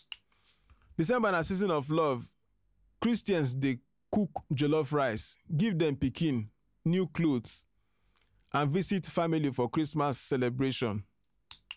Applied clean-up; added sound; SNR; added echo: none; none; none; none.